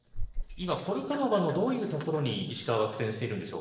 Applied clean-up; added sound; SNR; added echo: neural separator model SepFormer DNS4.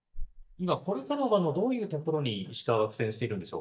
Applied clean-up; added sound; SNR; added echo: neural mask model DeepFilterNet 3.